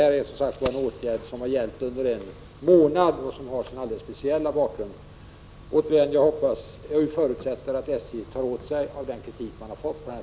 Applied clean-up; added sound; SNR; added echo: none; none; none; none.